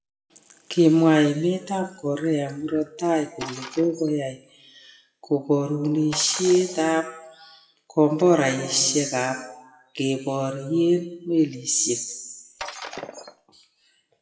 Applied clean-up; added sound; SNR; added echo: classical method WPE with log-MMSE.